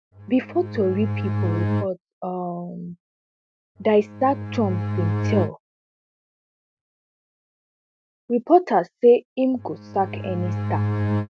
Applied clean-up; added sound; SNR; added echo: none; Bowed string instrument; 1 dB; none.